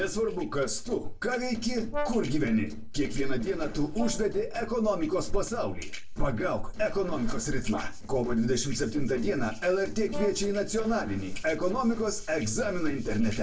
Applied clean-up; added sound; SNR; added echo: neural separator model SepFormer DNS4.